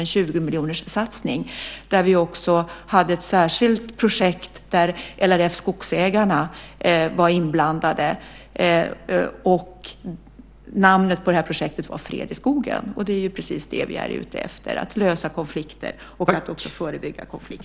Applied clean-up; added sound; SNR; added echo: none; none; none; none.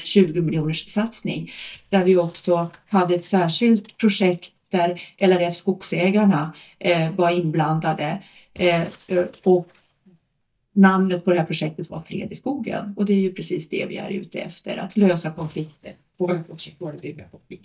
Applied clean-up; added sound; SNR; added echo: neural mask model DeepFilterNet 3.